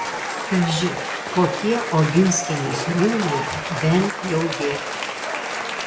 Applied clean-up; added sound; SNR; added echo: none; Applause / Cheering; 5 dB; none.